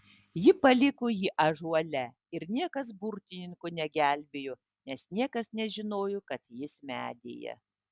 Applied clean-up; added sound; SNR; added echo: none; none; none; none.